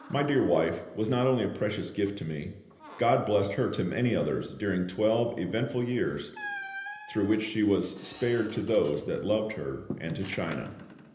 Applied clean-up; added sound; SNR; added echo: none; Squeak; 17 dB; reverberation time 0.8 s.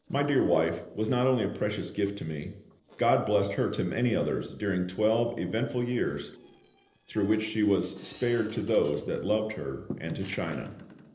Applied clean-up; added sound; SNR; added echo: neural separator model SepFormer DNS4.